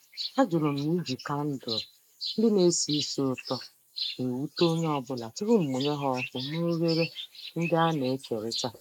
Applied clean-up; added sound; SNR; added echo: neural mask model Resemble Enhance denoiser.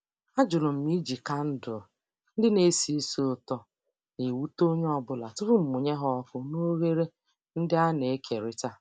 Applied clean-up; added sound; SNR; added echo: none; none; none; none.